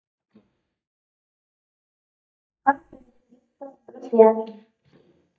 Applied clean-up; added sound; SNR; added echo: neural mask model DeepFilterNet 3.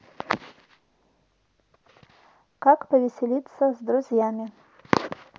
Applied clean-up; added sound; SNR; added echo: none; none; none; none.